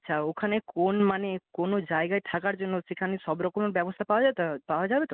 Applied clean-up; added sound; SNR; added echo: none; none; none; none.